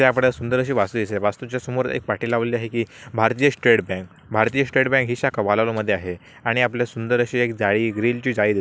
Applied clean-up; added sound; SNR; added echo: none; none; none; none.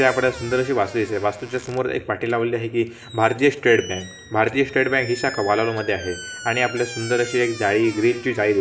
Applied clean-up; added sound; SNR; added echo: none; Squeak; 17 dB; reverberation time 1.3 s.